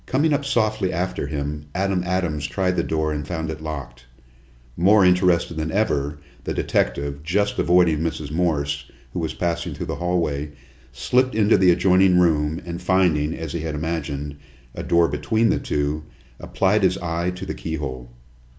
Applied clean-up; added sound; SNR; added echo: none; none; none; none.